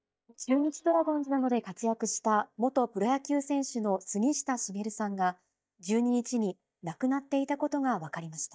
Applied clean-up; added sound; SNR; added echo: neural mask model DeepFilterNet 3.